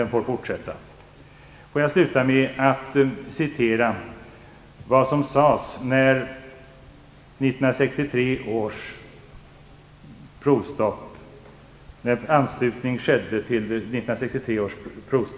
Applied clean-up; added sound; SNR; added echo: none; none; none; reverberation time 1.5 s.